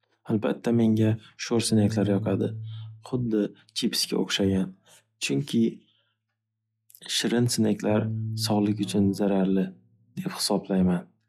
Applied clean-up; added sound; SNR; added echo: classical method log-MMSE.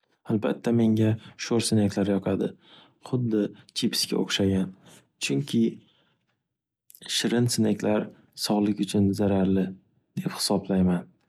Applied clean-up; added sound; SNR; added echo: none; none; none; none.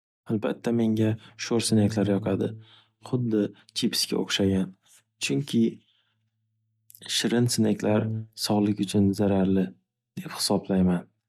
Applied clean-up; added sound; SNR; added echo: neural mask model DeepFilterNet 3.